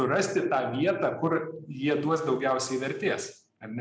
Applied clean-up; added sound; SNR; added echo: none; none; none; none.